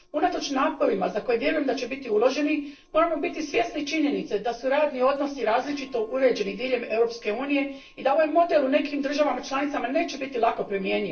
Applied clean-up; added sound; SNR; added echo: neural separator model SepFormer DNS4.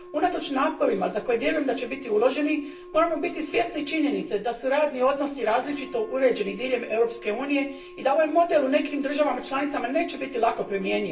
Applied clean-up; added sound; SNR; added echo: none; Wind instrument, woodwind instrument; 19 dB; reverberation time 0.3 s.